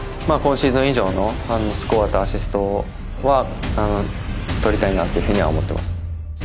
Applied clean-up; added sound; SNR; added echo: none; none; none; none.